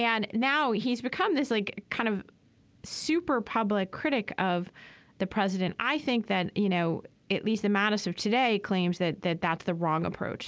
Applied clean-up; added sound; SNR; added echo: none; none; none; none.